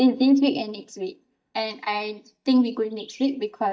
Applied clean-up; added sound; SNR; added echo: neural mask model DeepFilterNet 3.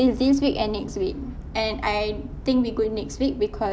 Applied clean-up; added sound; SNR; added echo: none; none; none; none.